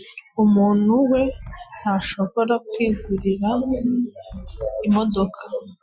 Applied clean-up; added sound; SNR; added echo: classical method Wiener filter.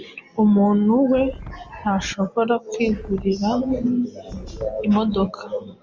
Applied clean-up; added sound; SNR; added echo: none; Wind; 15 dB; none.